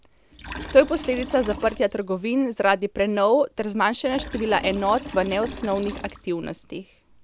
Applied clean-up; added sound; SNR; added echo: none; Liquid; 15 dB; none.